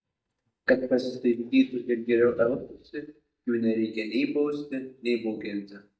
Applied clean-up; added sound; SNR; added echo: neural mask model DeepFilterNet 3.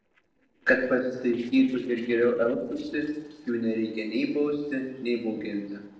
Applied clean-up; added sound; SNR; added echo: neural separator model SepFormer DNS4.